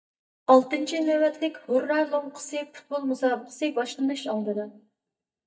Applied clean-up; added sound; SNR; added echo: neural mask model DeepFilterNet 3.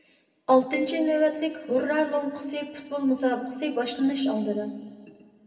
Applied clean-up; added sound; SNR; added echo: none; Marimba, xylophone; 15 dB; reverberation time 1.8 s.